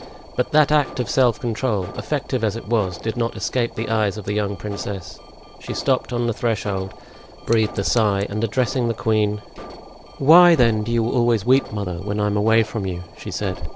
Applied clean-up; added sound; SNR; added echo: none; Scissors + Alarm; 18 dB; none.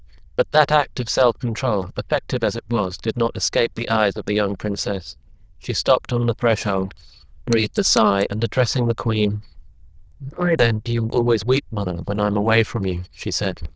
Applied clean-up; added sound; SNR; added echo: neural diffusion model UNIVERSE++.